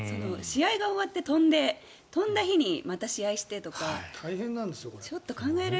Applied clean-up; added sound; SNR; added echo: none; none; none; none.